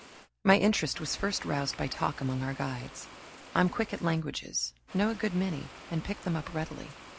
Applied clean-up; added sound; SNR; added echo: none; Water; 18 dB; none.